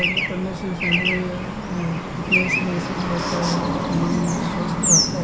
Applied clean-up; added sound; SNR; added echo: none; Traffic noise, roadway noise / Bird; -3 dB; none.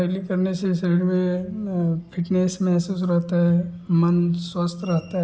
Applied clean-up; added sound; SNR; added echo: none; none; none; none.